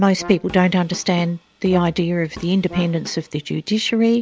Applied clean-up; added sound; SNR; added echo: none; Drum kit + Brass instrument; 19 dB; none.